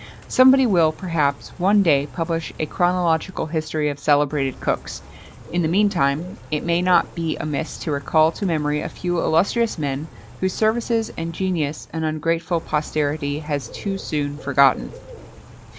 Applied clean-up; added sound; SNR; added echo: none; Bird / Rain; 18 dB; none.